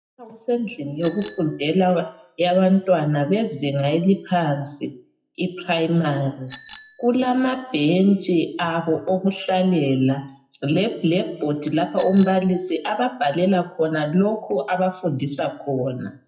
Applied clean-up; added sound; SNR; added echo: classical method WPE with log-MMSE.